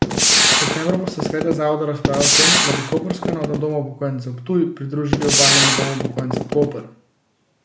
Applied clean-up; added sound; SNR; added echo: none; Gunshot, gunfire; -5 dB; none.